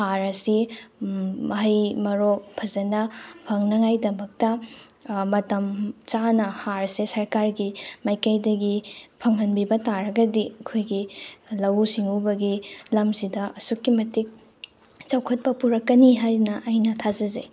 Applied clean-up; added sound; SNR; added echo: none; none; none; none.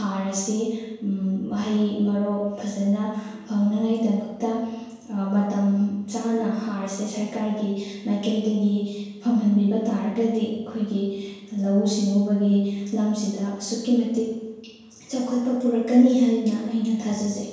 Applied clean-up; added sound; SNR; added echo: none; none; none; reverberation time 1.0 s.